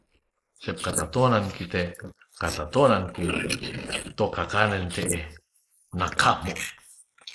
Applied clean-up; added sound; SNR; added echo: neural mask model Resemble Enhance denoiser.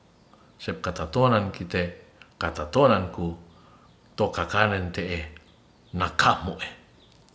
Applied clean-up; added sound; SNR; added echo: none; none; none; none.